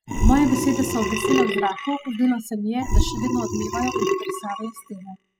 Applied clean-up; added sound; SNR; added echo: classical method spectral subtraction.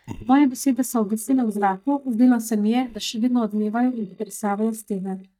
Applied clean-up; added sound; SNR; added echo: neural mask model DeepFilterNet 3.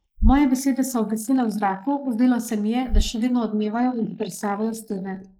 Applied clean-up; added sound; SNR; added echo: neural mask model Resemble Enhance denoiser.